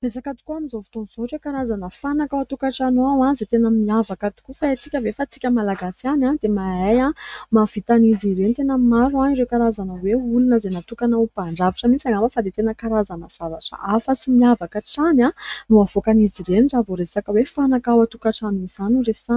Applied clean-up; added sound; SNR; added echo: neural mask model RNNoise.